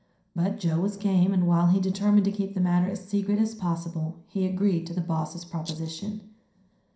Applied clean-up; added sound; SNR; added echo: none; Rattle; 17 dB; reverberation time 0.5 s.